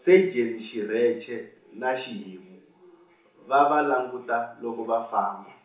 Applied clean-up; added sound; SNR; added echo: none; none; none; reverberation time 0.8 s.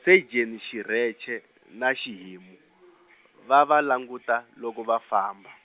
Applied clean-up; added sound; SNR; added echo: none; none; none; none.